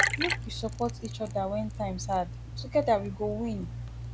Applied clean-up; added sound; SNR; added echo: none; Liquid; 3 dB; none.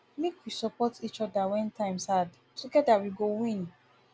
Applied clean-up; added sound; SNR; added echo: none; none; none; none.